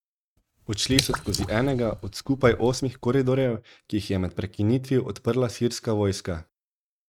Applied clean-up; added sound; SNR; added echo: neural mask model RNNoise.